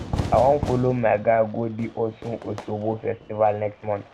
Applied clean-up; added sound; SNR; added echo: none; Fire / Fireworks; 10 dB; none.